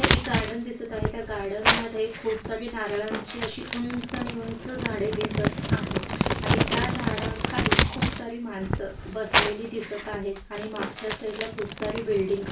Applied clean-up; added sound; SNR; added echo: none; Crumpling, crinkling; -3 dB; reverberation time 0.2 s.